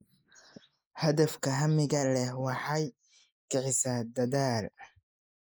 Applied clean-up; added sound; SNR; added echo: neural mask model Resemble Enhance denoiser.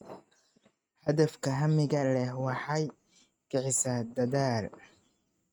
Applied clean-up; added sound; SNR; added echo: neural mask model RNNoise.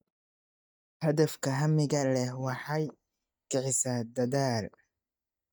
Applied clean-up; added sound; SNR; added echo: neural mask model DeepFilterNet 3.